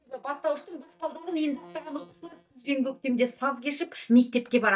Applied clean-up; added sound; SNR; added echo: neural mask model DeepFilterNet 3.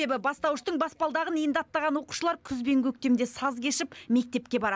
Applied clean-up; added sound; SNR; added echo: none; none; none; none.